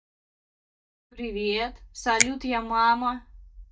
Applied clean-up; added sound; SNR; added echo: neural mask model DeepFilterNet 3.